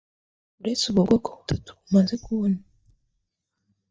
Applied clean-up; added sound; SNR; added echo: neural mask model DeepFilterNet 3.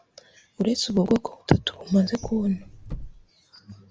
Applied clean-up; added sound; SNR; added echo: none; Car; 12 dB; none.